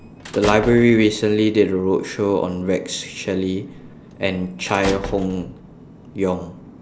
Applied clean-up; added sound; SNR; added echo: none; Squeak / Slam / Human group actions; 15 dB; none.